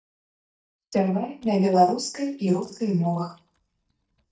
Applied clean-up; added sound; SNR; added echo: neural mask model DeepFilterNet 3.